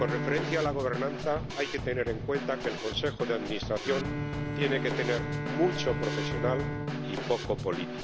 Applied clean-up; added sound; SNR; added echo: none; Bowed string instrument + Snare drum / Drum kit; 2 dB; none.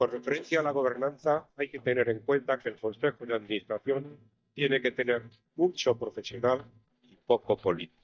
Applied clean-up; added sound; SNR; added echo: neural mask model DeepFilterNet 3.